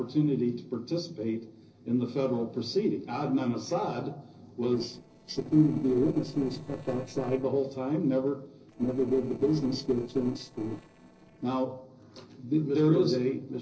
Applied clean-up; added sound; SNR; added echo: neural separator model SepFormer DNS4.